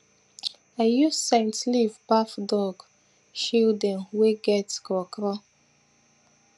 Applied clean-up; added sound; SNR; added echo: none; none; none; none.